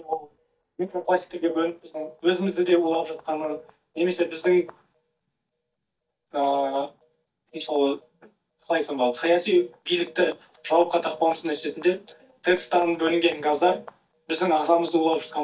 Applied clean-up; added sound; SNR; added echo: neural mask model DeepFilterNet 3.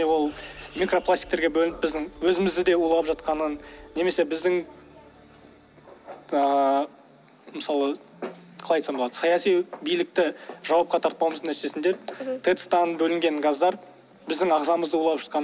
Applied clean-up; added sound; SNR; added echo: none; none; none; none.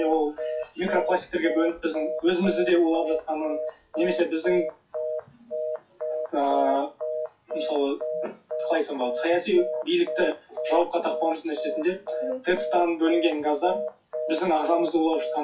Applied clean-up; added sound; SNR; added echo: classical method WPE with log-MMSE.